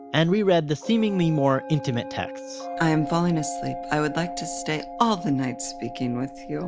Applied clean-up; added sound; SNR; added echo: none; none; none; none.